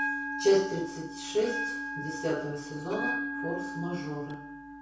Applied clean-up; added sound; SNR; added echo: none; Bell; 4 dB; reverberation time 0.6 s.